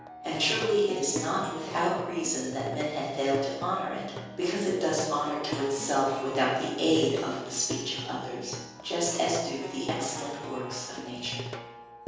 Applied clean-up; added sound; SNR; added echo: none; Plucked string instrument; 10 dB; reverberation time 1.3 s.